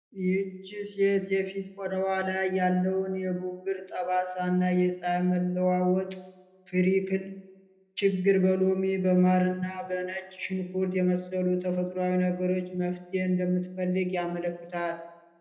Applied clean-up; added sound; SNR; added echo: none; none; none; reverberation time 0.7 s.